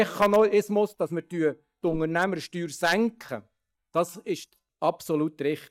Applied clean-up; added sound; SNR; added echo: neural mask model DeepFilterNet 3.